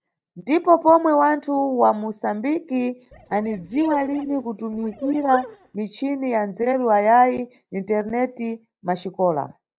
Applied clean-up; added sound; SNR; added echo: neural mask model DeepFilterNet 3.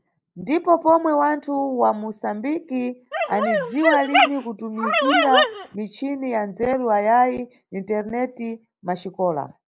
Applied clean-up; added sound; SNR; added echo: neural mask model Resemble Enhance denoiser.